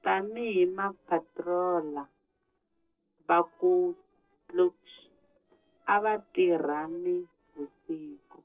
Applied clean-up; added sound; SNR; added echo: neural separator model SepFormer DNS4.